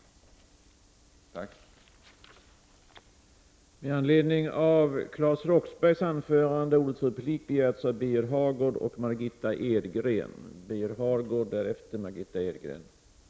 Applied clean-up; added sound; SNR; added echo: none; none; none; none.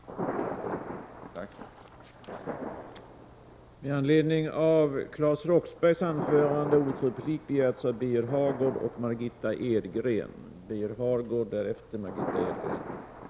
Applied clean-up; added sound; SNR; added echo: none; Thunder; 10 dB; none.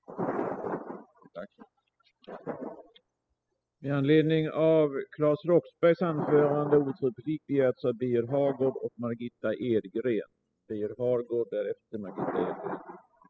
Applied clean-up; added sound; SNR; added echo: classical method spectral subtraction.